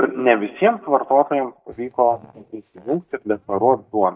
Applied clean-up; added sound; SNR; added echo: neural mask model DeepFilterNet 3.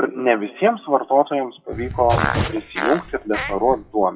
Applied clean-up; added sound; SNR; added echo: classical method WPE with log-MMSE.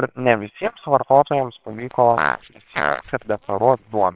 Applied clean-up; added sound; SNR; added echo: neural separator model SepFormer WHAMR!.